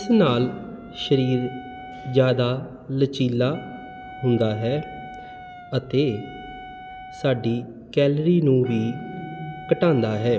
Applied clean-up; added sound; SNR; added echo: none; Wind instrument, woodwind instrument; 17 dB; none.